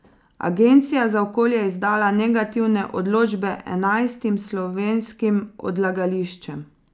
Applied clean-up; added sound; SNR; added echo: none; none; none; none.